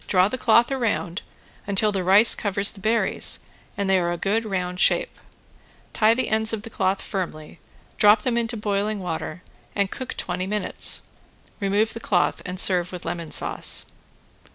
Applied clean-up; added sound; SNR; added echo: none; none; none; none.